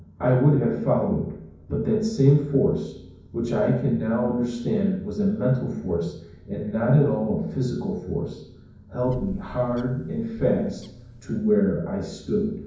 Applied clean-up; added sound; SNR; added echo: none; Bird; 18 dB; reverberation time 1.2 s.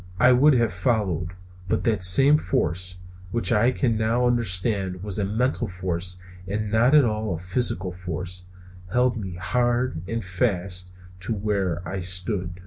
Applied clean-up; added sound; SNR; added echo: none; none; none; none.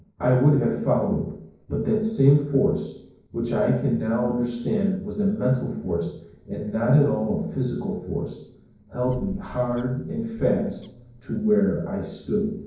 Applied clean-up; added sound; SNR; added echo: neural separator model SepFormer DNS4.